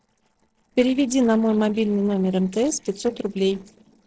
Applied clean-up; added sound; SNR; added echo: neural separator model SepFormer DNS4.